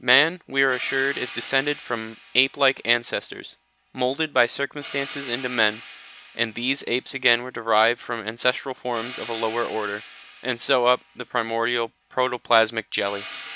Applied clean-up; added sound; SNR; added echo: none; Hi-hat; 18 dB; none.